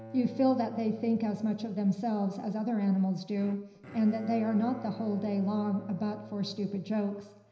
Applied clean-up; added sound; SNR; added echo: none; Bowed string instrument; 18 dB; reverberation time 0.9 s.